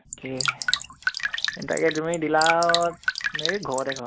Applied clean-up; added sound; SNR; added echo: none; Drip; 3 dB; none.